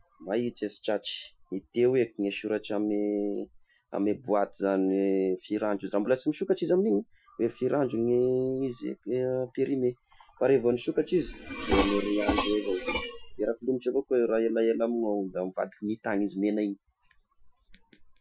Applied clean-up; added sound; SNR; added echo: classical method Wiener filter.